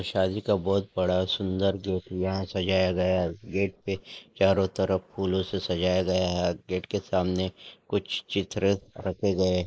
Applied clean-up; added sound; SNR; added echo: neural mask model Resemble Enhance denoiser.